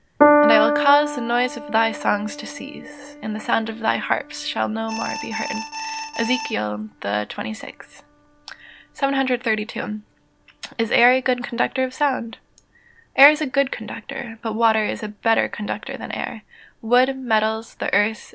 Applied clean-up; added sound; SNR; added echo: none; Alarm + Piano; 5 dB; none.